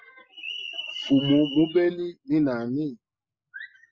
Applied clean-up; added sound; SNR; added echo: none; none; none; none.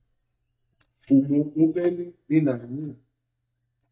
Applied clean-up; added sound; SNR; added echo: neural mask model DeepFilterNet 3.